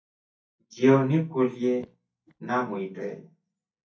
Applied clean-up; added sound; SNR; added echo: neural mask model DeepFilterNet 3.